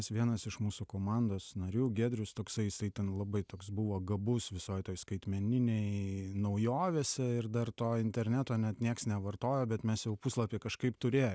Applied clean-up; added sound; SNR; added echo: none; none; none; none.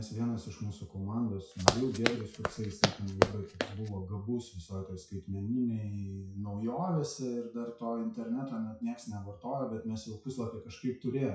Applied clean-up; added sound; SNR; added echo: classical method WPE with log-MMSE.